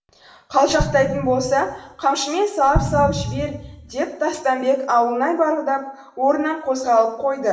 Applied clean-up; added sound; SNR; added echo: none; Explosion; 8 dB; reverberation time 0.8 s.